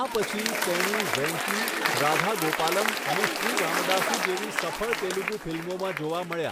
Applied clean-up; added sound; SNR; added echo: none; Applause; -2 dB; none.